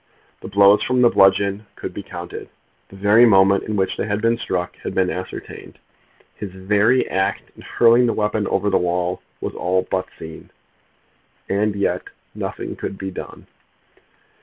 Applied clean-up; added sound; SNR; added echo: none; none; none; none.